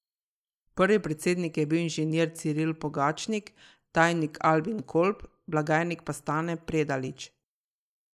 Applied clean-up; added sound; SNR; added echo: neural mask model Resemble Enhance denoiser.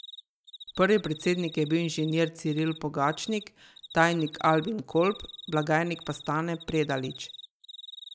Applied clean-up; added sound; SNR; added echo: none; Cricket; 18 dB; none.